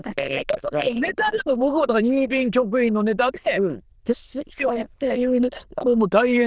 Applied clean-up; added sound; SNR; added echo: neural diffusion model UNIVERSE++.